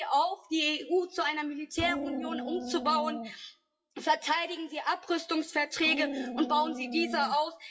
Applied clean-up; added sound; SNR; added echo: classical method WPE with log-MMSE.